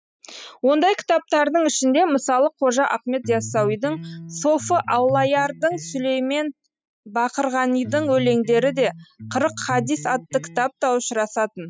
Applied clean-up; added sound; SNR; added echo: classical method spectral subtraction.